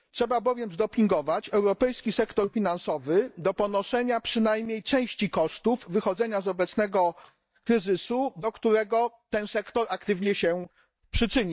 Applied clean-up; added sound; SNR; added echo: neural mask model DeepFilterNet 3.